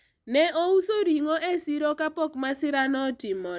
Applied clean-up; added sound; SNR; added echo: none; none; none; none.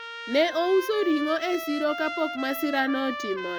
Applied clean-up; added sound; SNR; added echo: none; Trumpet; 9 dB; none.